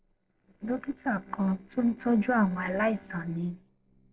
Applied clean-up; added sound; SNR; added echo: neural separator model SepFormer DNS4.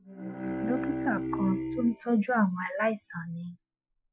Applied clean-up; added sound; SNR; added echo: classical method Wiener filter.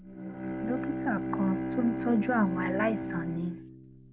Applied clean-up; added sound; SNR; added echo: none; Bowed string instrument; 3 dB; none.